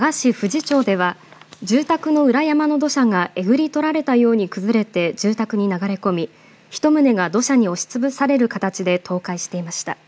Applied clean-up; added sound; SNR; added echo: none; none; none; none.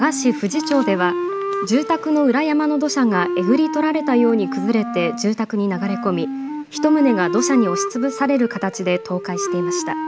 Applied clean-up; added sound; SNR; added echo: none; Wind instrument, woodwind instrument; 6 dB; none.